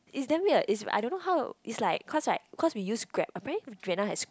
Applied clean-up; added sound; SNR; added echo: none; none; none; none.